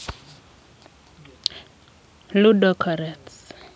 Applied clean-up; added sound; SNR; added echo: none; none; none; none.